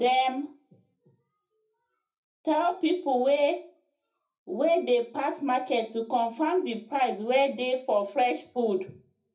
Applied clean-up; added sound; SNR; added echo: none; none; none; reverberation time 0.3 s.